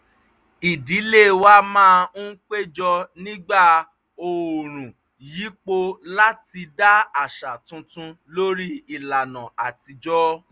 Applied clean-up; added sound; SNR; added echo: none; none; none; none.